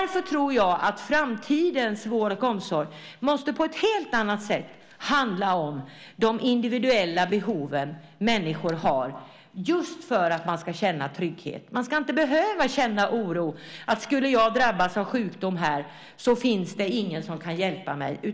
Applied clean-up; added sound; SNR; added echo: none; none; none; none.